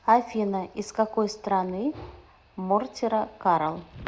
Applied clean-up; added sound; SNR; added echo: none; none; none; none.